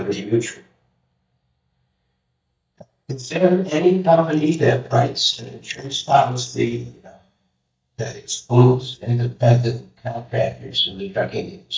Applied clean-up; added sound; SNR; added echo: neural mask model DeepFilterNet 3.